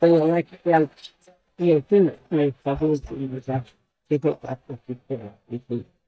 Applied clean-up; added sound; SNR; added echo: neural mask model DeepFilterNet 3.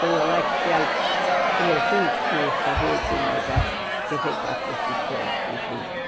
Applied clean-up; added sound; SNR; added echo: none; Crowd; -5 dB; none.